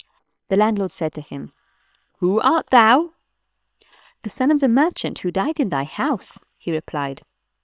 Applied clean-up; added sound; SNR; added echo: neural separator model SepFormer WHAM!.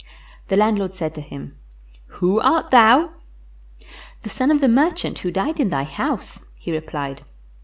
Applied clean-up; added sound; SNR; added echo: none; none; none; none.